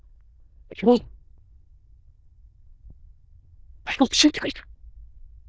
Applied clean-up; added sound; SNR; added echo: neural diffusion model UNIVERSE++.